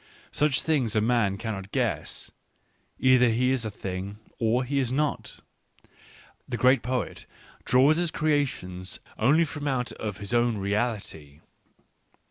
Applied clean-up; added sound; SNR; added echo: none; none; none; none.